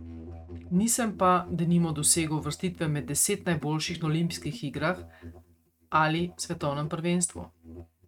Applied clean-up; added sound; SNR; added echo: neural mask model RNNoise.